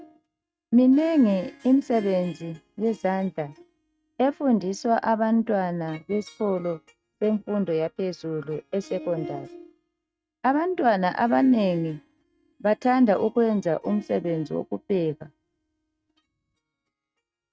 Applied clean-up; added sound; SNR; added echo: neural mask model RNNoise.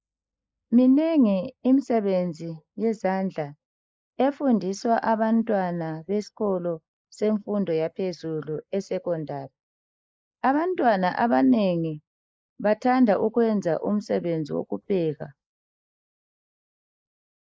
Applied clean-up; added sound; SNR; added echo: neural mask model Resemble Enhance denoiser.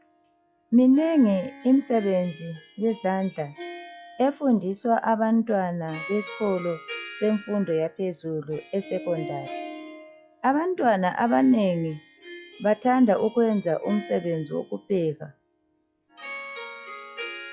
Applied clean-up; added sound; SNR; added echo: classical method log-MMSE.